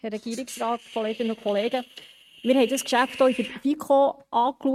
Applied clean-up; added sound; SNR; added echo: neural mask model RNNoise.